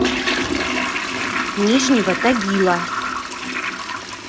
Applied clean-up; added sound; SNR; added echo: none; Toilet flush; 1 dB; none.